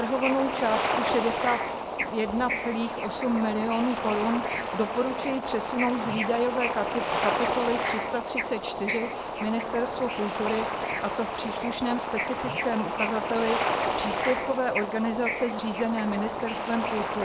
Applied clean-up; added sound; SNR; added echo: none; Bird / Ocean; 1 dB; none.